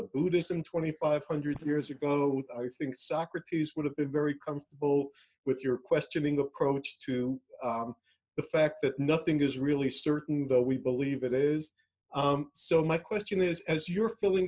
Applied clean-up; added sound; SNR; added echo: neural mask model DeepFilterNet 3.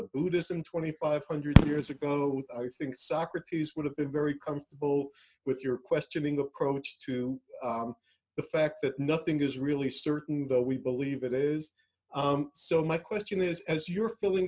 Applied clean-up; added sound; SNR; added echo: neural mask model RNNoise.